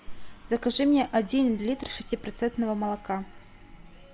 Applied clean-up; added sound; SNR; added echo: none; none; none; none.